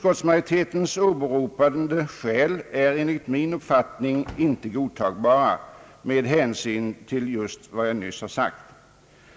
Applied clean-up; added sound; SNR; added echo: none; none; none; none.